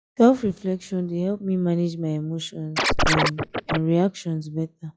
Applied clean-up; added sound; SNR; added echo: classical method log-MMSE.